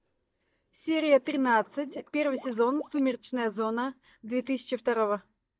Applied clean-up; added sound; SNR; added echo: neural mask model DeepFilterNet 3.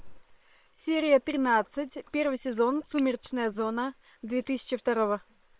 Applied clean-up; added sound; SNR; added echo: neural separator model SepFormer WHAM!.